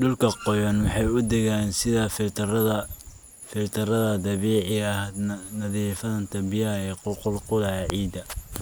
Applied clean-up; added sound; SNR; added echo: none; none; none; none.